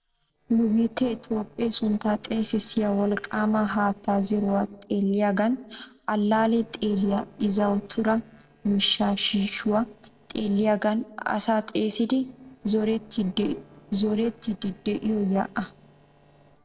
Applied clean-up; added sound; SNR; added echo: neural separator model SepFormer DNS4.